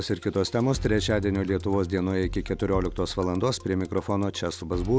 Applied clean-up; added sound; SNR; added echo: none; none; none; none.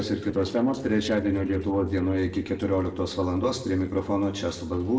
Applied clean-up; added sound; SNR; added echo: neural separator model SepFormer DNS4.